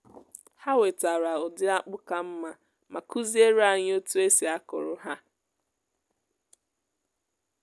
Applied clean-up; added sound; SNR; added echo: none; none; none; none.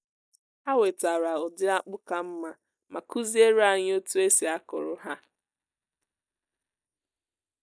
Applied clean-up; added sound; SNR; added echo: neural mask model DeepFilterNet 3.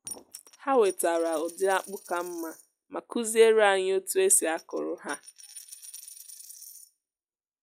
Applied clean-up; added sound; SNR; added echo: classical method log-MMSE.